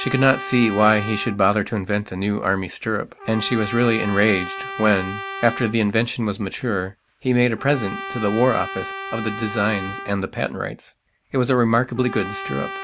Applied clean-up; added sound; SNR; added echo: none; Trumpet; 12 dB; none.